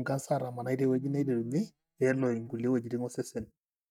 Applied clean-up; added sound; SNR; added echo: neural mask model DeepFilterNet 3.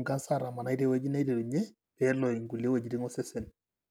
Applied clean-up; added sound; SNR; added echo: none; none; none; none.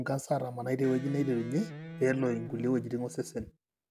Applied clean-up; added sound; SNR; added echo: none; Electric guitar; 12 dB; none.